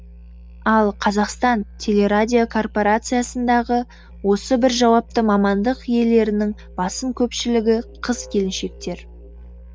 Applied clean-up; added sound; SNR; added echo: none; Musical instrument; 20 dB; none.